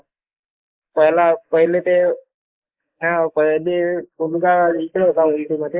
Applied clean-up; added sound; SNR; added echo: neural mask model Resemble Enhance denoiser.